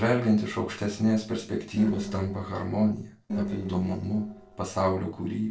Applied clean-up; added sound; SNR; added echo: neural separator model SepFormer DNS4.